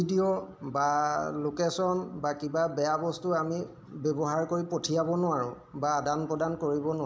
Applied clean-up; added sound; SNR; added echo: none; none; none; none.